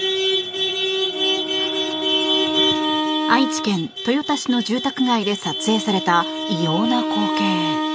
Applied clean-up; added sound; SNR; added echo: none; Wind instrument, woodwind instrument; 5 dB; none.